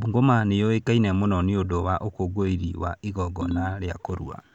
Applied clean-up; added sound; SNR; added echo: none; Ringtone; 9 dB; none.